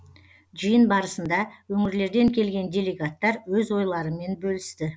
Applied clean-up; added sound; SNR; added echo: none; none; none; none.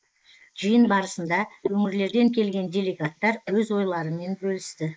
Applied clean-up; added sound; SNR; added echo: neural mask model Resemble Enhance denoiser.